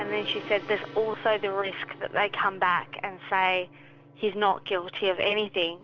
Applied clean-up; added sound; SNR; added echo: none; Gong; 17 dB; none.